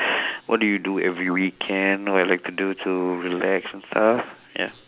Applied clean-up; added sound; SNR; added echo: none; none; none; none.